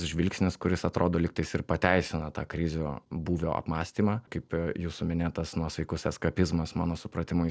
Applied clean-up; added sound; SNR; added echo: none; none; none; none.